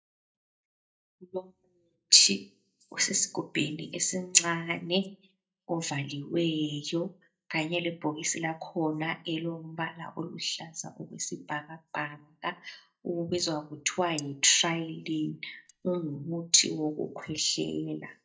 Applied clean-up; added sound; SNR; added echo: neural mask model DeepFilterNet 3.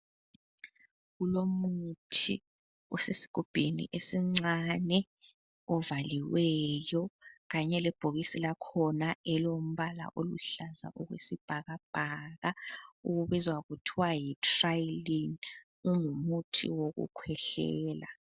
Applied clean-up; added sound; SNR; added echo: none; none; none; none.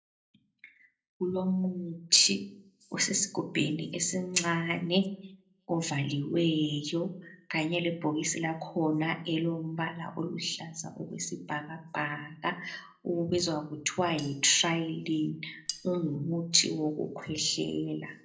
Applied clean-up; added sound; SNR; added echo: neural separator model SepFormer DNS4.